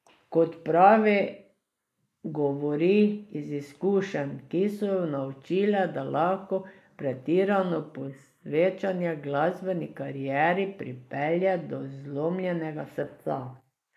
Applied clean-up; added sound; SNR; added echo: neural mask model Resemble Enhance denoiser.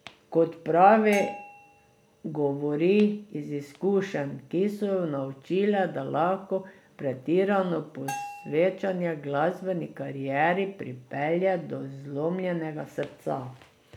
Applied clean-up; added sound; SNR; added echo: none; Bell; 14 dB; none.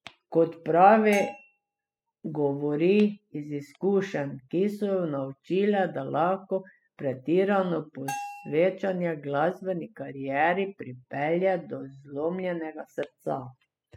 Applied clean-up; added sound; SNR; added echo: classical method spectral subtraction.